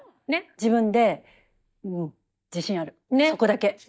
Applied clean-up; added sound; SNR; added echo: neural mask model DeepFilterNet 3.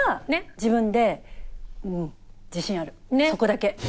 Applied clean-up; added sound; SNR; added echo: none; Alarm; 15 dB; none.